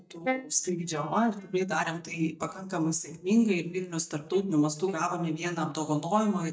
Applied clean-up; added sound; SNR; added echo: neural mask model DeepFilterNet 3.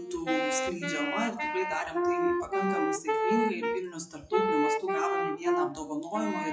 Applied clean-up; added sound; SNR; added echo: classical method WPE with log-MMSE.